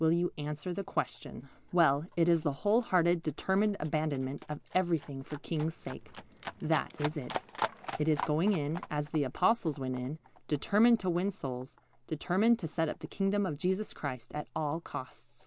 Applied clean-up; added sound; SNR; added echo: none; Livestock, farm animals, working animals; 15 dB; none.